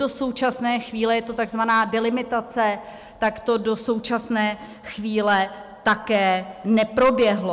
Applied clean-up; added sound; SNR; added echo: none; none; none; none.